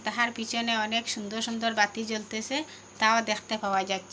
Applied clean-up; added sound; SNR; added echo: none; none; none; none.